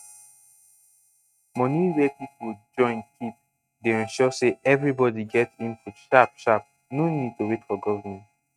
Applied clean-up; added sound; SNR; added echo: neural mask model RNNoise.